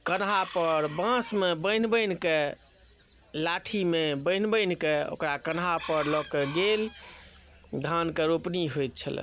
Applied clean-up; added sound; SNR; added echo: none; Chicken, rooster; 17 dB; none.